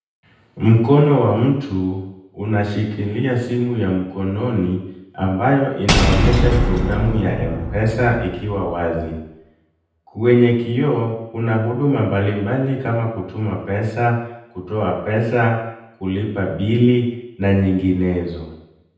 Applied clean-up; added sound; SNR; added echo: none; Shatter / Boom; 0 dB; reverberation time 0.9 s.